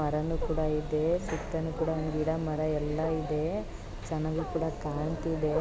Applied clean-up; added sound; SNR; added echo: none; Wild animals; 7 dB; none.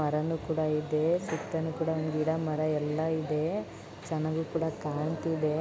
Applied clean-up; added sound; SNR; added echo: none; none; none; none.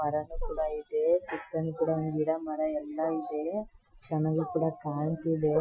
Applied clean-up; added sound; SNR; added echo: classical method Wiener filter.